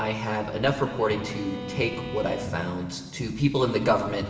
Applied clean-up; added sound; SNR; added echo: none; Bowed string instrument; 13 dB; reverberation time 2.6 s.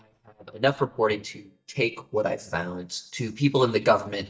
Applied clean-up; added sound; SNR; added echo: neural mask model DeepFilterNet 3.